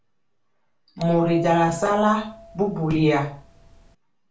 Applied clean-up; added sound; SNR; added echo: none; Bell; 12 dB; reverberation time 0.3 s.